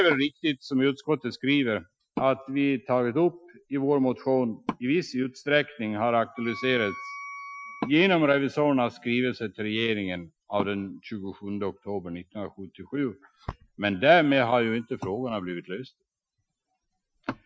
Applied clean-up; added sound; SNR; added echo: classical method Wiener filter.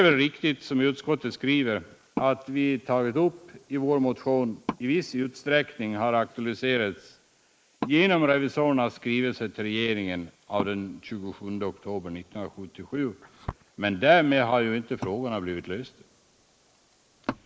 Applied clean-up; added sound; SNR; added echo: neural mask model Resemble Enhance denoiser.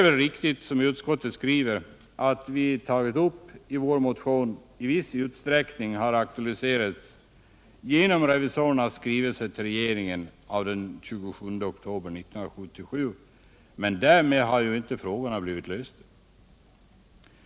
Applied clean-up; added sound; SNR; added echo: none; none; none; none.